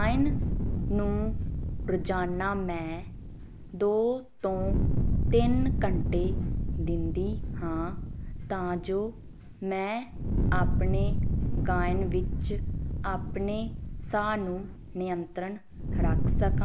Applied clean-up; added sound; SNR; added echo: none; Fire; -3 dB; none.